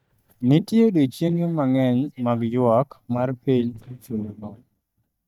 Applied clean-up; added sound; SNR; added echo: neural mask model DeepFilterNet 3.